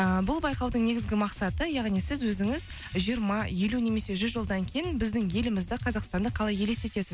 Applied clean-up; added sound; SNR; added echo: none; none; none; none.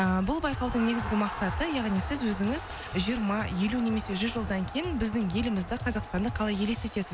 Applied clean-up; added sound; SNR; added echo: none; Crowd; 12 dB; none.